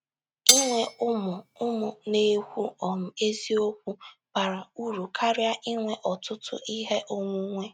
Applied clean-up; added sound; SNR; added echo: neural mask model RNNoise.